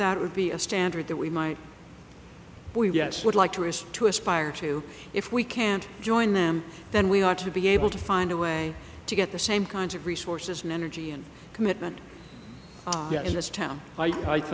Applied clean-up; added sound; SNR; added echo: none; none; none; none.